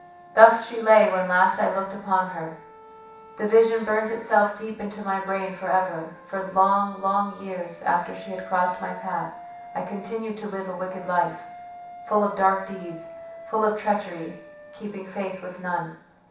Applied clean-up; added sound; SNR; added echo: none; Wind instrument, woodwind instrument; 20 dB; reverberation time 0.7 s.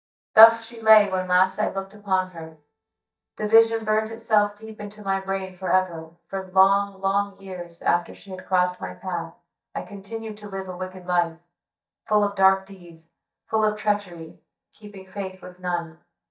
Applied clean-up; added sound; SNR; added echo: neural mask model DeepFilterNet 3.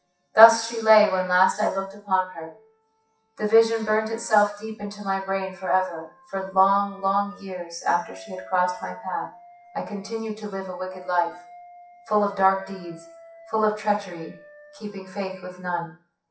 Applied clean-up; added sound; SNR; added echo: classical method WPE with log-MMSE.